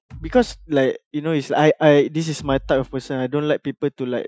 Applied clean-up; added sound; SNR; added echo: classical method Wiener filter.